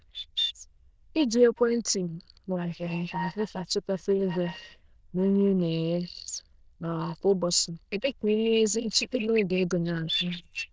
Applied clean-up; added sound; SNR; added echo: neural diffusion model UNIVERSE++.